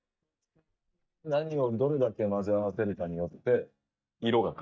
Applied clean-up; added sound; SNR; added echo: neural mask model DeepFilterNet 3.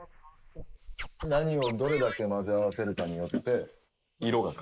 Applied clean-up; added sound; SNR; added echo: neural mask model Resemble Enhance denoiser.